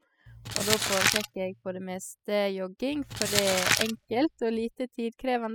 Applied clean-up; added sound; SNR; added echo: classical method spectral subtraction.